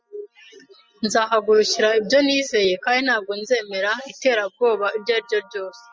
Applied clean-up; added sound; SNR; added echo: classical method spectral subtraction.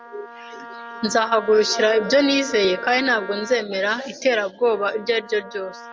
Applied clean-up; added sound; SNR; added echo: none; Wind instrument, woodwind instrument; 16 dB; none.